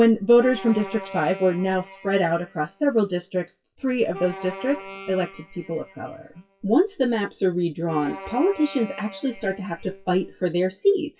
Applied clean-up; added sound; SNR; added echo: classical method WPE with log-MMSE.